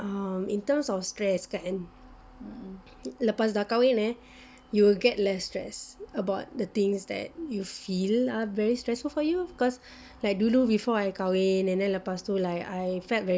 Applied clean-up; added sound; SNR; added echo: none; none; none; none.